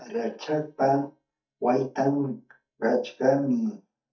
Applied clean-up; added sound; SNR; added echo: neural mask model DeepFilterNet 3.